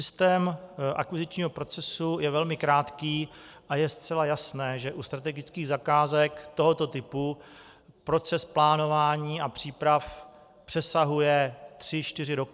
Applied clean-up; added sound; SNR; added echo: none; none; none; none.